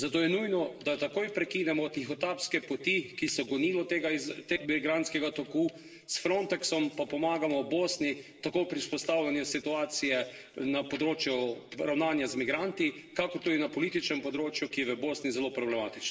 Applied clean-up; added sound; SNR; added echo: none; none; none; reverberation time 1.7 s.